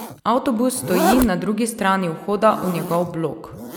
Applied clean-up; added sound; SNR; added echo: none; Zipper (clothing); 7 dB; none.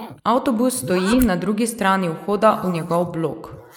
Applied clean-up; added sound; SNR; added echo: neural mask model Resemble Enhance denoiser.